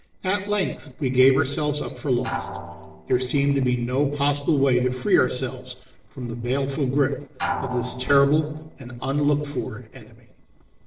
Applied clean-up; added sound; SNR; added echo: neural separator model SepFormer DNS4.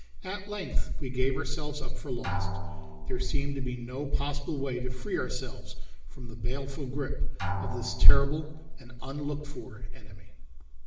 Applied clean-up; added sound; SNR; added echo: none; Drum; 19 dB; reverberation time 0.8 s.